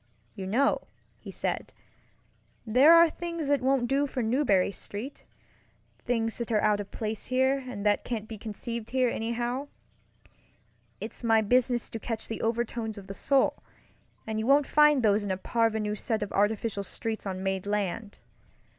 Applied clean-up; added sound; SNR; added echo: none; none; none; none.